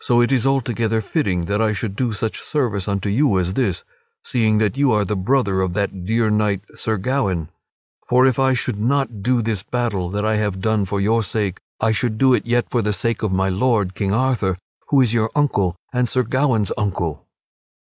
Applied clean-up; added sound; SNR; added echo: none; none; none; none.